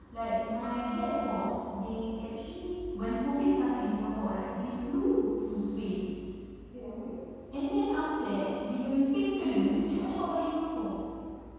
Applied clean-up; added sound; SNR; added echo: none; Wind instrument, woodwind instrument; 13 dB; reverberation time 2.1 s.